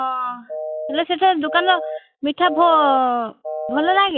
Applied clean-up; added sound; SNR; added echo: classical method log-MMSE.